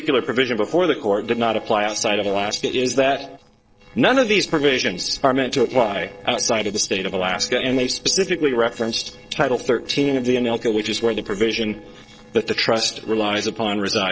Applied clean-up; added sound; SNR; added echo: neural separator model SepFormer DNS4.